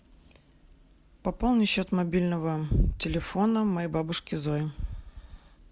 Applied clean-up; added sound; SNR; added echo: none; none; none; none.